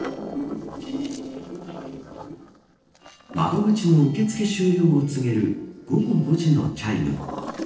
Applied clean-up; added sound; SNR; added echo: neural separator model SepFormer DNS4.